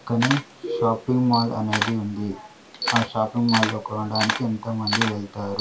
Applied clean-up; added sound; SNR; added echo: none; Camera; 5 dB; reverberation time 0.2 s.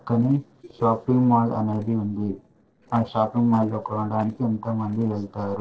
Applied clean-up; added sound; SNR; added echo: neural separator model SepFormer DNS4.